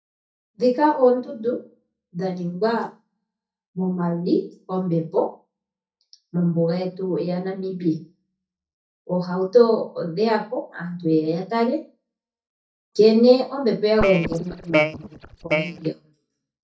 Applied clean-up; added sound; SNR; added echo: neural mask model DeepFilterNet 3.